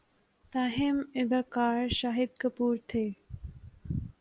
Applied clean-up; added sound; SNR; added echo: none; none; none; none.